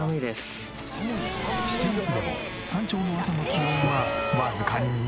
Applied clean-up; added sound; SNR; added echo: none; Squeak / Wood; 11 dB; none.